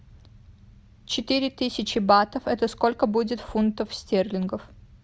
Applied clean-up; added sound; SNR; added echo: none; none; none; none.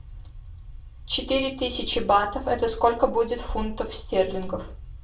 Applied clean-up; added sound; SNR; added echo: none; none; none; reverberation time 0.3 s.